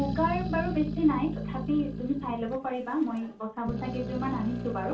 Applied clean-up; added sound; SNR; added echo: none; Growling; 5 dB; reverberation time 0.2 s.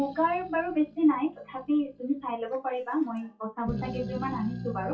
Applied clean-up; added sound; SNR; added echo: classical method WPE with log-MMSE.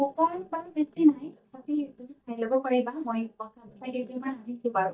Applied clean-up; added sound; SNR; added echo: neural mask model DeepFilterNet 3.